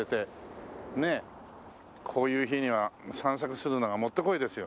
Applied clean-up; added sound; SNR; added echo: none; none; none; none.